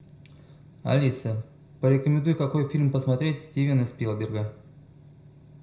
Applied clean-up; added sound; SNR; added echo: none; none; none; reverberation time 0.5 s.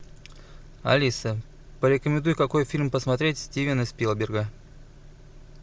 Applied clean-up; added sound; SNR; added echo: none; none; none; none.